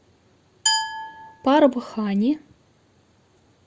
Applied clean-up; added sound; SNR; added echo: none; Glass; 4 dB; none.